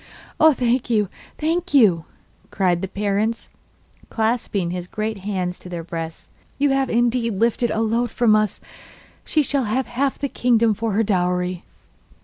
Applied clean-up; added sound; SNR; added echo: none; none; none; none.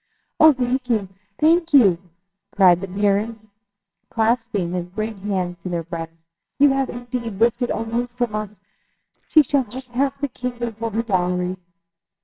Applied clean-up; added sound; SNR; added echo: neural separator model SepFormer WHAMR!.